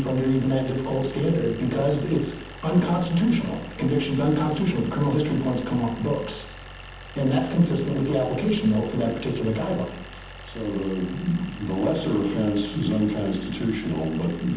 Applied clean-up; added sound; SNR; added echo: none; Idling; 16 dB; reverberation time 0.8 s.